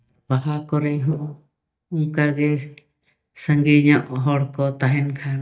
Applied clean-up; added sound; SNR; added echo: neural mask model DeepFilterNet 3.